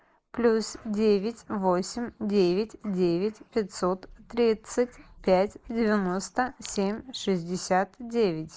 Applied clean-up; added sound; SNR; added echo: neural mask model Resemble Enhance denoiser.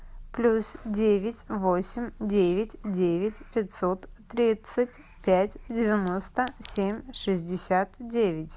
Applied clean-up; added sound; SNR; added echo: none; Chink, clink; 18 dB; none.